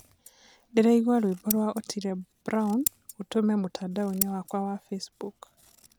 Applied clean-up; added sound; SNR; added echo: none; Scissors; 12 dB; none.